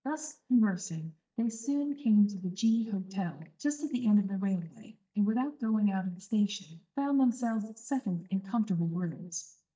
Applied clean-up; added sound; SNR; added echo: neural mask model DeepFilterNet 3.